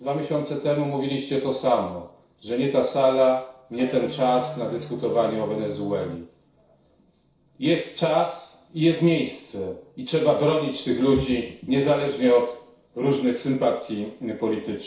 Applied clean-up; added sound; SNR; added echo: neural separator model SepFormer DNS4.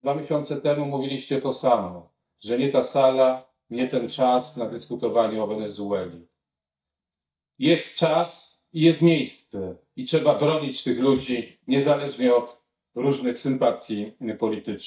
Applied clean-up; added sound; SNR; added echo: neural mask model DeepFilterNet 3.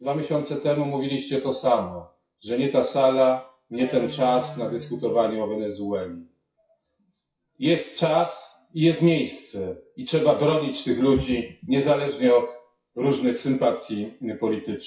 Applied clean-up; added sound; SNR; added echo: classical method WPE with log-MMSE.